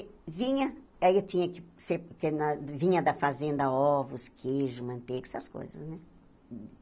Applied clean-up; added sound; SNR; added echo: none; none; none; none.